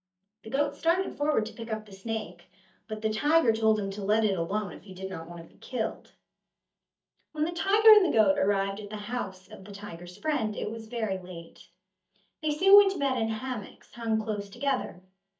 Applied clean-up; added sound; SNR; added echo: neural mask model DeepFilterNet 3.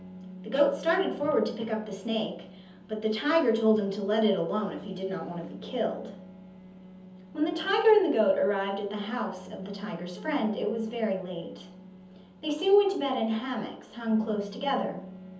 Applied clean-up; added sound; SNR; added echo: none; Bowed string instrument; 18 dB; reverberation time 0.7 s.